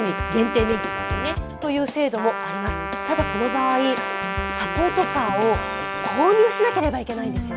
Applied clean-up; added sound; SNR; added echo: none; Trumpet; 6 dB; none.